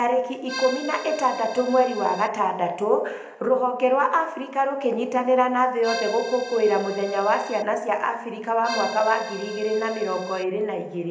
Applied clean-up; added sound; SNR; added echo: none; Accordion; 12 dB; reverberation time 0.8 s.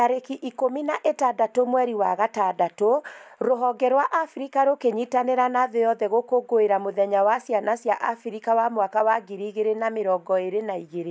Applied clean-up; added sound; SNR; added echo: none; none; none; none.